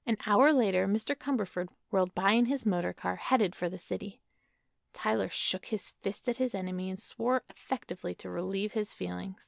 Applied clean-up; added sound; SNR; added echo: none; none; none; none.